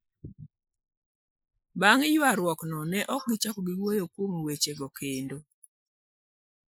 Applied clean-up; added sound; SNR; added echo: neural mask model Resemble Enhance denoiser.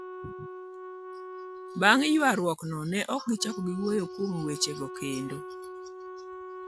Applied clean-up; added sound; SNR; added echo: none; Wind instrument, woodwind instrument; 11 dB; none.